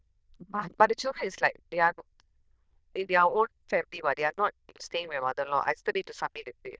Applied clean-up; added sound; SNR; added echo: neural diffusion model UNIVERSE++.